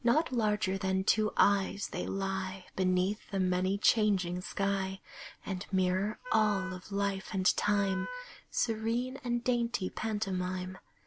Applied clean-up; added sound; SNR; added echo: none; Wind instrument, woodwind instrument; 14 dB; none.